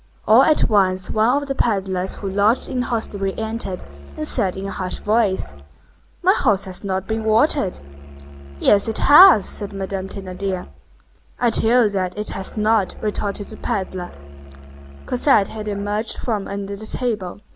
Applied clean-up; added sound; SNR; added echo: none; Musical instrument; 16 dB; none.